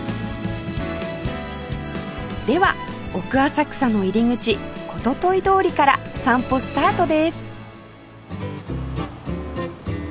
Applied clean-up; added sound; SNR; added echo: none; none; none; none.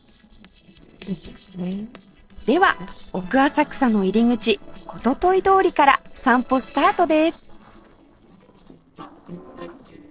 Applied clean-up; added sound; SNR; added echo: neural separator model SepFormer DNS4.